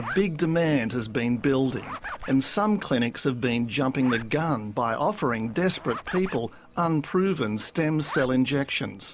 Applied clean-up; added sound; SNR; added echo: none; Zipper (clothing); 16 dB; none.